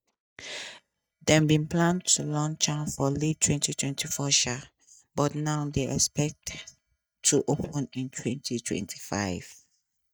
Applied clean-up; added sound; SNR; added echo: neural mask model DeepFilterNet 3.